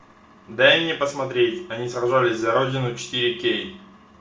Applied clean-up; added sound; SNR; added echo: none; none; none; none.